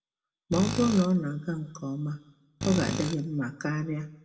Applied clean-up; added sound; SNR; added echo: none; Tools; 7 dB; reverberation time 0.7 s.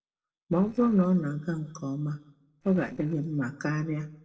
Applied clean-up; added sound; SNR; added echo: neural separator model SepFormer DNS4.